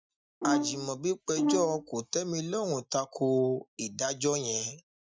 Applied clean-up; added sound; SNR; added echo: classical method Wiener filter.